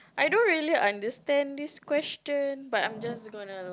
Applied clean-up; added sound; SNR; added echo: none; none; none; none.